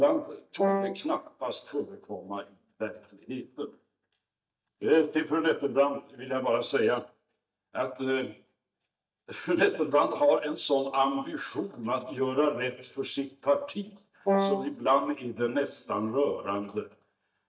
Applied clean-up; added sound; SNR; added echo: neural mask model DeepFilterNet 3.